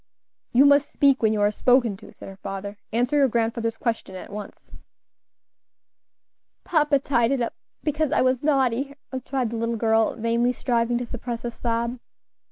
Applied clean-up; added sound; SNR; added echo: none; none; none; none.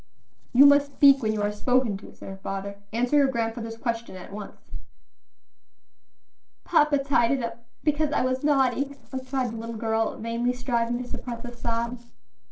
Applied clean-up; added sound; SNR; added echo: neural separator model SepFormer DNS4.